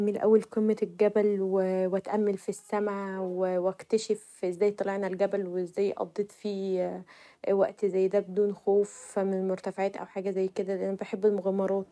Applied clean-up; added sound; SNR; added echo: none; none; none; none.